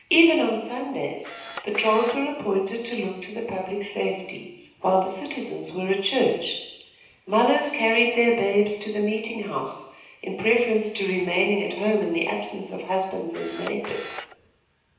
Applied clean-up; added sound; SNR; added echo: none; Camera; 13 dB; reverberation time 0.9 s.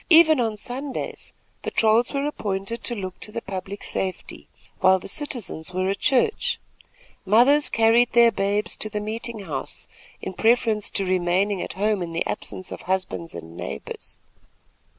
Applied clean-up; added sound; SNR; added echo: none; none; none; none.